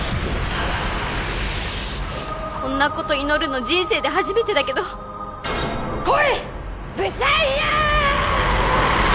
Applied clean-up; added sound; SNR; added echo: none; none; none; none.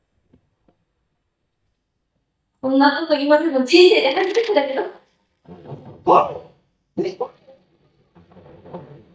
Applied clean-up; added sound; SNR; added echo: neural mask model DeepFilterNet 3.